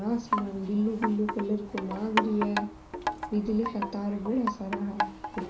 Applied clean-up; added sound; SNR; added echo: none; Wind chime; 4 dB; reverberation time 0.4 s.